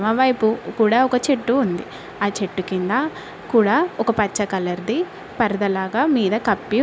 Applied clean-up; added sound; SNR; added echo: none; none; none; none.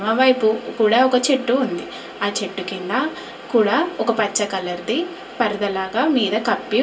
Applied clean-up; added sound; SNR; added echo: none; none; none; reverberation time 0.2 s.